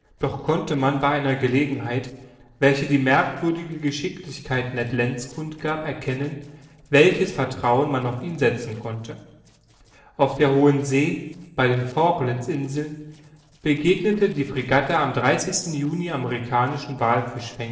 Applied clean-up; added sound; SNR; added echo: neural separator model SepFormer DNS4.